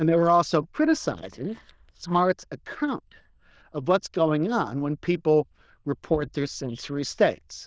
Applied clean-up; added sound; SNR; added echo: neural diffusion model UNIVERSE++.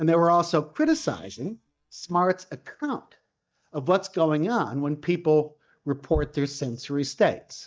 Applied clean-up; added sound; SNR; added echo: neural mask model DeepFilterNet 3.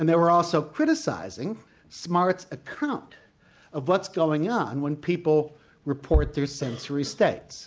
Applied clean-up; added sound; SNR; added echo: none; none; none; none.